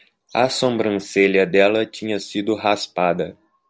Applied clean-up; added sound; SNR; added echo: none; none; none; none.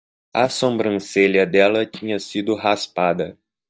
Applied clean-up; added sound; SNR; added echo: neural mask model DeepFilterNet 3.